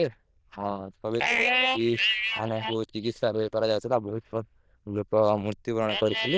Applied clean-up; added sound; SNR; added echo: neural diffusion model UNIVERSE++.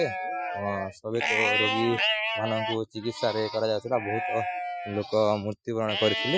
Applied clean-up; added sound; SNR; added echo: classical method Wiener filter.